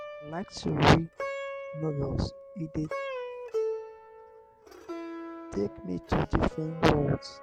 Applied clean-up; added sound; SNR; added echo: none; Plucked string instrument; 9 dB; none.